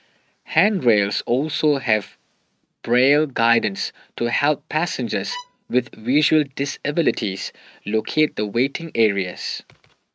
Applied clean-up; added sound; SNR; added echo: neural mask model RNNoise.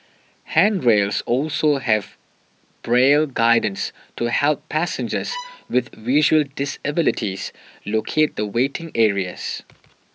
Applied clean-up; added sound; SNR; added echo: none; Bowed string instrument; 16 dB; none.